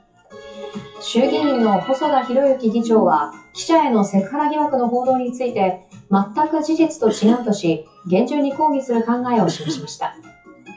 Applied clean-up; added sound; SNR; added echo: classical method WPE with log-MMSE.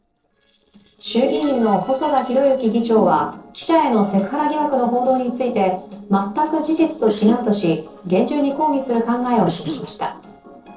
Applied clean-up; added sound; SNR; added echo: neural separator model SepFormer DNS4.